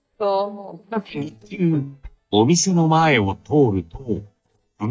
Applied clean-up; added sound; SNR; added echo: neural mask model DeepFilterNet 3.